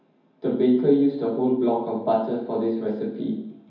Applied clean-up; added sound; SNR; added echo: none; none; none; reverberation time 0.9 s.